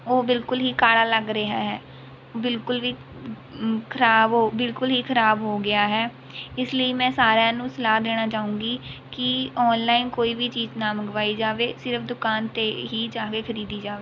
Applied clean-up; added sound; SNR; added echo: none; none; none; none.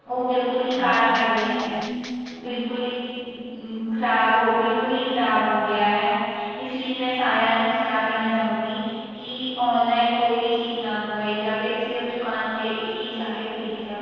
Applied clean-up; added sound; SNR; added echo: neural separator model SepFormer DNS4.